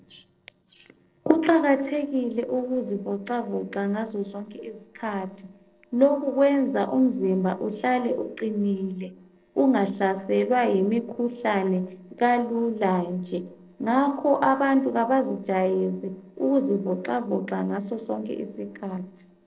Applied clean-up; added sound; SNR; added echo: neural separator model SepFormer DNS4.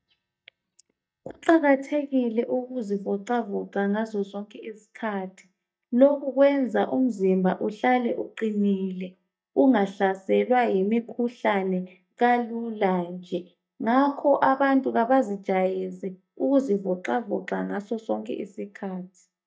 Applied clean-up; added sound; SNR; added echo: neural mask model DeepFilterNet 3.